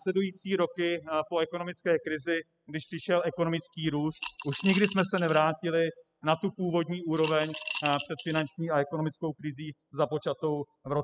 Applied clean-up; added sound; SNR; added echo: classical method spectral subtraction.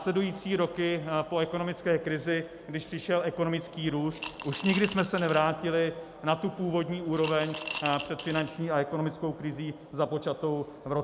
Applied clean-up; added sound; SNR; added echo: none; Coin (dropping) / Glass; 7 dB; none.